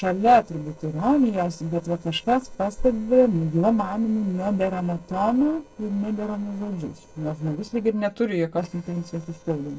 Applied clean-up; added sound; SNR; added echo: neural separator model SepFormer DNS4.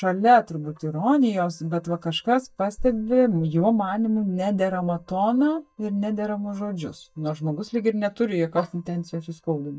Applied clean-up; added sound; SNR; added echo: neural mask model DeepFilterNet 3.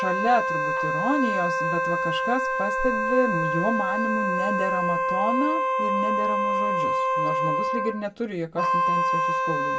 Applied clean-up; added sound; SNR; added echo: none; Wind instrument, woodwind instrument; -4 dB; reverberation time 0.1 s.